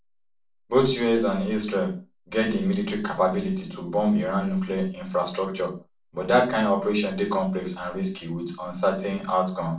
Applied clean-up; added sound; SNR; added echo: none; none; none; reverberation time 0.3 s.